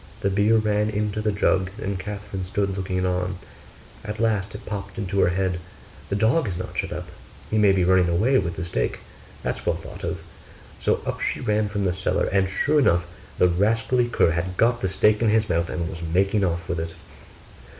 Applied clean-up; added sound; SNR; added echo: none; none; none; none.